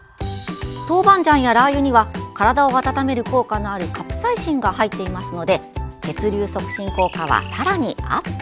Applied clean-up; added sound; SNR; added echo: none; Bird; 18 dB; none.